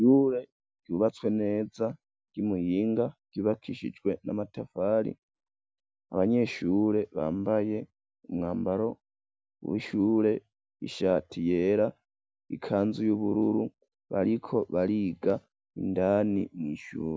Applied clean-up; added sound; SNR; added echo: none; none; none; none.